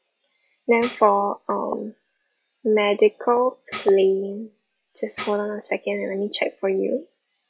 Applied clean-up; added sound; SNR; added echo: classical method log-MMSE.